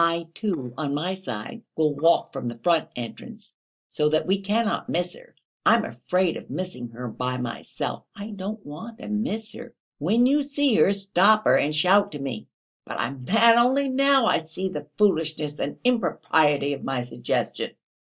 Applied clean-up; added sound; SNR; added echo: neural mask model DeepFilterNet 3.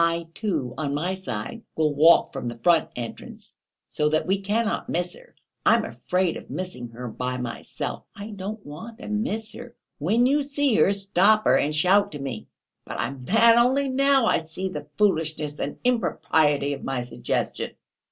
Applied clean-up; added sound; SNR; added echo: none; none; none; none.